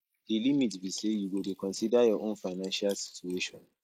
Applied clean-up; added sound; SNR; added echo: neural mask model Resemble Enhance denoiser.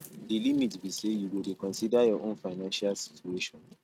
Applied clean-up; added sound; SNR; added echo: neural mask model RNNoise.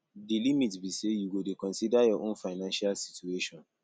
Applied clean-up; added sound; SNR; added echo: none; none; none; none.